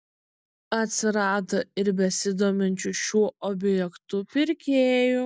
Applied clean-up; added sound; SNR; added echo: none; none; none; none.